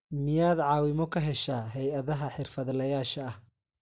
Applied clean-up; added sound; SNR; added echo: none; none; none; none.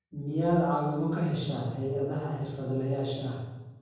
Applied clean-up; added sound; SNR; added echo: none; none; none; reverberation time 1.3 s.